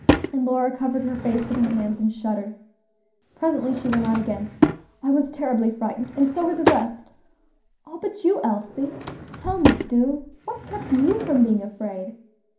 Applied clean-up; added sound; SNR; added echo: none; Drawer open or close / Wood; 5 dB; reverberation time 0.5 s.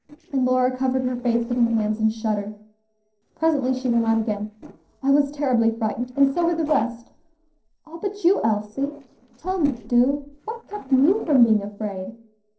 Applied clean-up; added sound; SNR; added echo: neural separator model SepFormer DNS4.